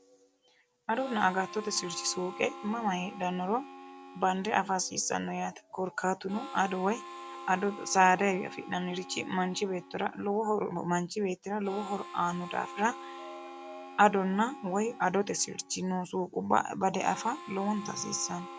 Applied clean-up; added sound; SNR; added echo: none; Harmonica; 15 dB; none.